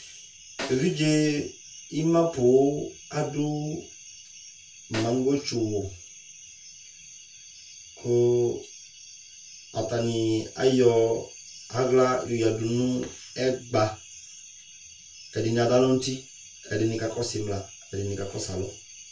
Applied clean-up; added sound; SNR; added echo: none; Snare drum; 15 dB; reverberation time 0.2 s.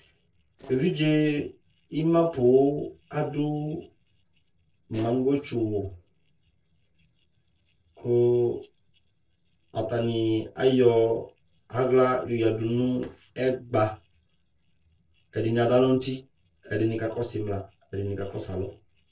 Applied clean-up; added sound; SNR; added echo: neural separator model SepFormer DNS4.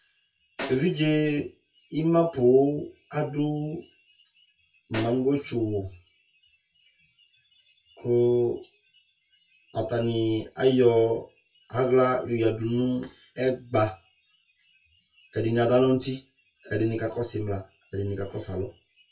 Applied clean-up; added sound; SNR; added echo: classical method WPE with log-MMSE.